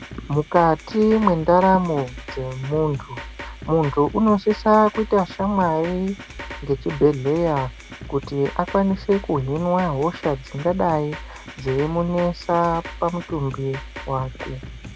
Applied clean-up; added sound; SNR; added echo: none; Drum kit; 15 dB; none.